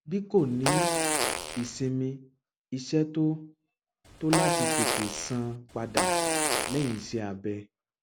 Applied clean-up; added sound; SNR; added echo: none; Fart; -2 dB; none.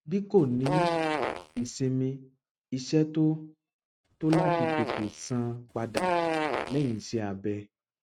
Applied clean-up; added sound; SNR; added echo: neural mask model RNNoise.